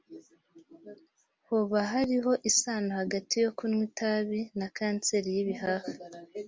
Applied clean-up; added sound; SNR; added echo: none; none; none; none.